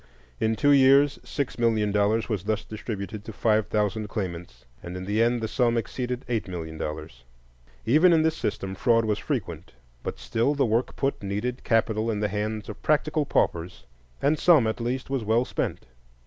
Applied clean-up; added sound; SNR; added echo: none; none; none; none.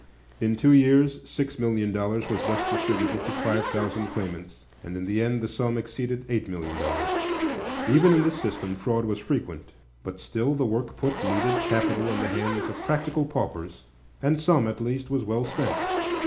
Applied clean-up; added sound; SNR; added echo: none; Zipper (clothing); 6 dB; reverberation time 0.4 s.